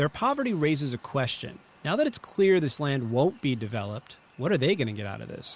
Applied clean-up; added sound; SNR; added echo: none; none; none; none.